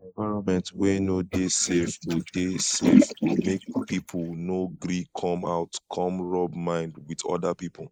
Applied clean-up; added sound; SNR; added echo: neural mask model Resemble Enhance denoiser.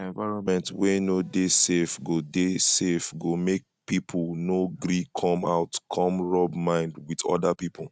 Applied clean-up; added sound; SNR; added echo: none; none; none; none.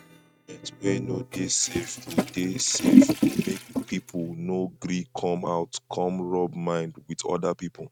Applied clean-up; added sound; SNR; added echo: neural mask model RNNoise.